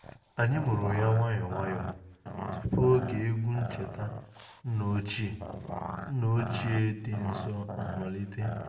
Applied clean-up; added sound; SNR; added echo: none; Growling; 9 dB; reverberation time 0.8 s.